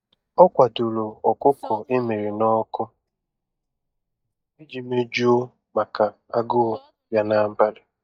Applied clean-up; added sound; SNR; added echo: neural mask model DeepFilterNet 3.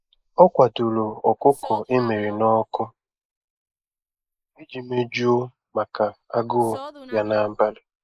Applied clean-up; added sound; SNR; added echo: neural mask model Resemble Enhance denoiser.